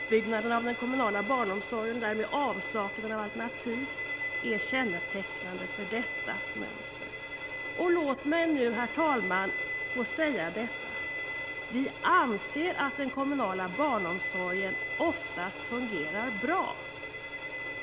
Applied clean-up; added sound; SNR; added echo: none; Bowed string instrument; 5 dB; none.